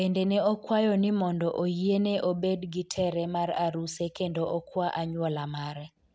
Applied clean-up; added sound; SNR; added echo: none; none; none; none.